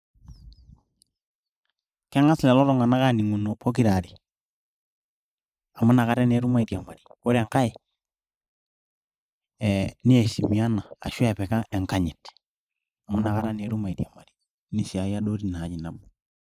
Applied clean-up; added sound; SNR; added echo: neural mask model Resemble Enhance denoiser.